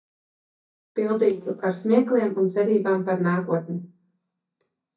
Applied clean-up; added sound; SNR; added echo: neural mask model DeepFilterNet 3.